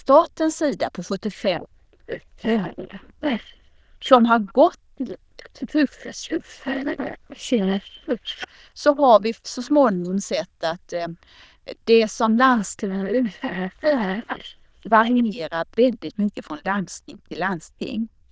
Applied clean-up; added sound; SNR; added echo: neural diffusion model UNIVERSE++.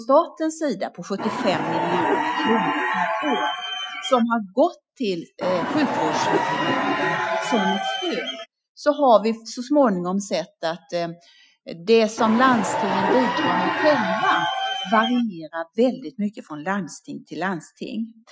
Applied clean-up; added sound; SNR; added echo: classical method Wiener filter.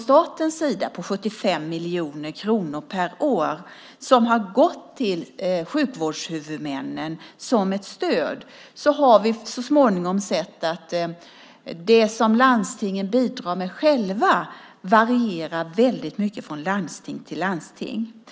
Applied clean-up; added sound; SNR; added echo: none; none; none; none.